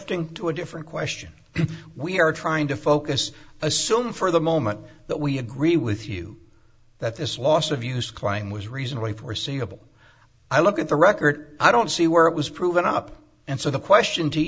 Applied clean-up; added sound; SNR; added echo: none; none; none; none.